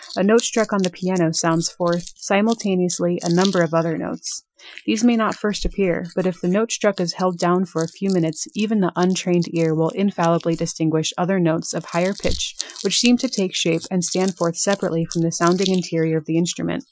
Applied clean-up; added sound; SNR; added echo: classical method Wiener filter.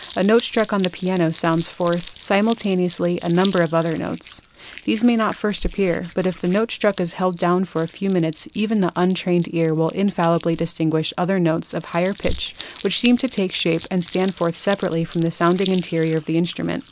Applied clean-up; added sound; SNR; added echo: none; Crumpling, crinkling; 16 dB; none.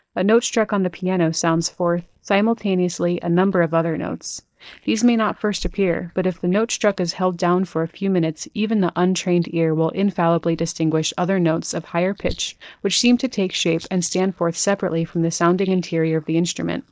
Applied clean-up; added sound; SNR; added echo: neural mask model DeepFilterNet 3.